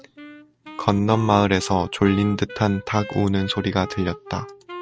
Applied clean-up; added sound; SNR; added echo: none; Wind instrument, woodwind instrument; 15 dB; none.